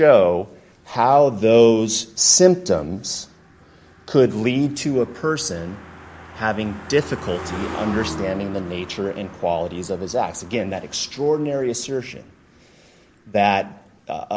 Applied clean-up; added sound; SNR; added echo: none; Car passing by; 18 dB; none.